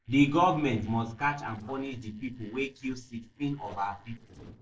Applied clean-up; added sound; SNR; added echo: neural separator model SepFormer DNS4.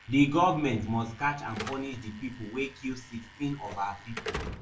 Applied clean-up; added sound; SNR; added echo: none; Slam / Alarm; 13 dB; reverberation time 0.1 s.